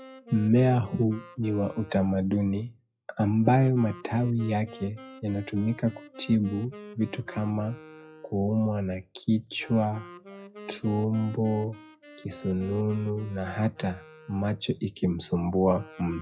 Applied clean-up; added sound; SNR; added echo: classical method WPE with log-MMSE.